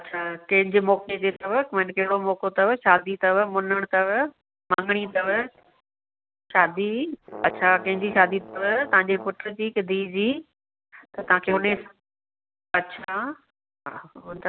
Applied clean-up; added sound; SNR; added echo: none; Brass instrument; 16 dB; none.